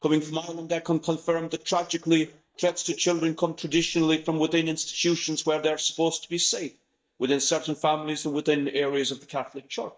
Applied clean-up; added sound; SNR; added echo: neural mask model DeepFilterNet 3.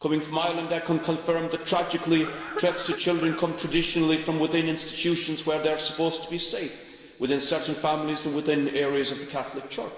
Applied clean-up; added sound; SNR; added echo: none; Cough; 10 dB; reverberation time 2.9 s.